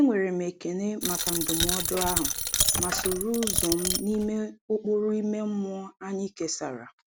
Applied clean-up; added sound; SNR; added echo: none; Coin (dropping); 0 dB; none.